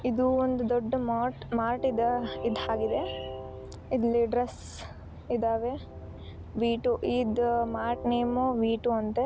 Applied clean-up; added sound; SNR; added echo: none; Train; 12 dB; none.